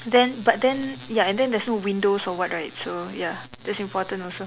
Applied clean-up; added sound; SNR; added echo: none; none; none; none.